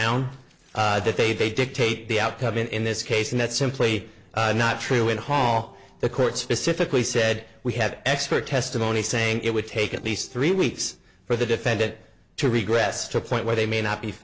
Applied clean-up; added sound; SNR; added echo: neural separator model SepFormer DNS4.